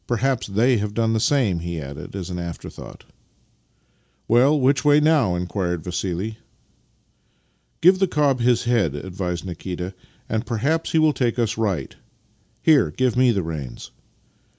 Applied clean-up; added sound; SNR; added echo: none; none; none; none.